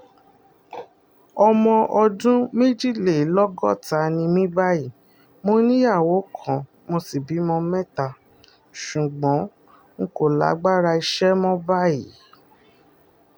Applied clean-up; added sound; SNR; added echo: none; none; none; none.